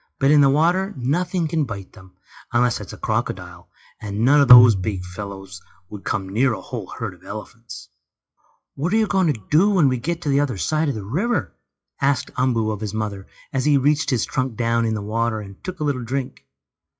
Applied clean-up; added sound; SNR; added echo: classical method WPE with log-MMSE.